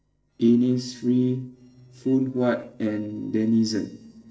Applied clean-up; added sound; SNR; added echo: neural separator model SepFormer DNS4.